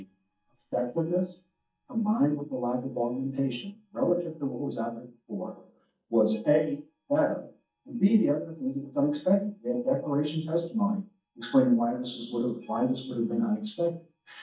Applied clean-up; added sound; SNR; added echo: neural mask model DeepFilterNet 3.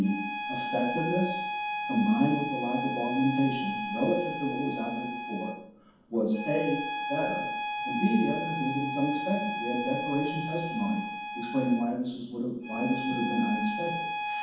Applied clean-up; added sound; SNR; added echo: none; Bowed string instrument; 4 dB; reverberation time 1.2 s.